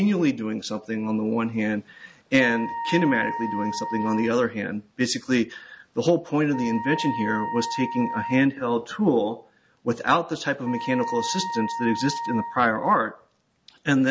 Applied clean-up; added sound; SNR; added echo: none; Wind instrument, woodwind instrument; 9 dB; none.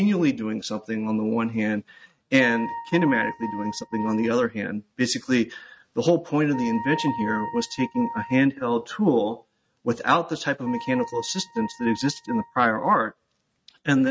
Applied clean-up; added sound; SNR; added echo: neural mask model RNNoise.